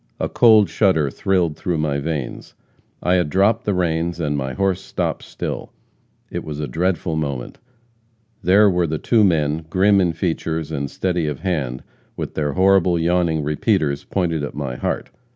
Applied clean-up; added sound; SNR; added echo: none; none; none; none.